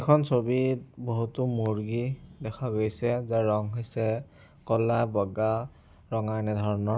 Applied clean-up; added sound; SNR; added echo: none; none; none; none.